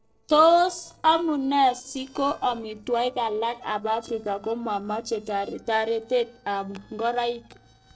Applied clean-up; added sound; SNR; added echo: neural separator model SepFormer DNS4.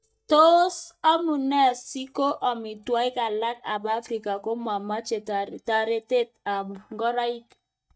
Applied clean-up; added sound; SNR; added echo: neural mask model DeepFilterNet 3.